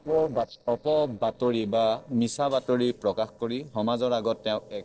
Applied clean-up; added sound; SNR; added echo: neural separator model SepFormer DNS4.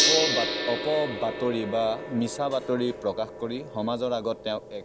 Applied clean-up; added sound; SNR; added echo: none; Gong; 3 dB; none.